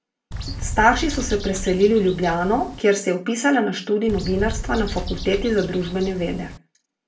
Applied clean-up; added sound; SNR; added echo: none; Bird; 8 dB; reverberation time 0.3 s.